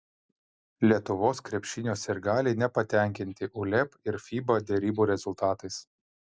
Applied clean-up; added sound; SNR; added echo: none; none; none; none.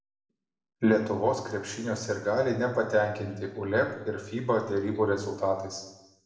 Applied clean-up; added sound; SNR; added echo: none; none; none; reverberation time 0.9 s.